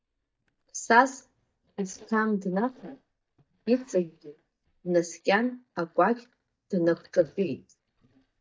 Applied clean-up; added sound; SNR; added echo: neural mask model DeepFilterNet 3.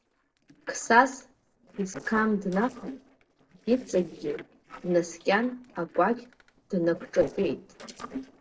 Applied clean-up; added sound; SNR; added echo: neural separator model SepFormer DNS4.